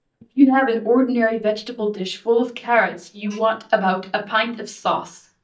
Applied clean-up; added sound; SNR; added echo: neural mask model DeepFilterNet 3.